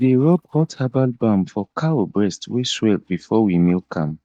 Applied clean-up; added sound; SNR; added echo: neural mask model DeepFilterNet 3.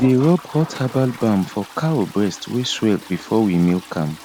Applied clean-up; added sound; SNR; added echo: none; Toilet flush; 18 dB; none.